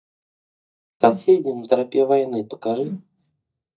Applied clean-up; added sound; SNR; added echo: neural mask model DeepFilterNet 3.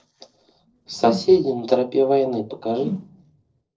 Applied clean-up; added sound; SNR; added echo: neural separator model SepFormer DNS4.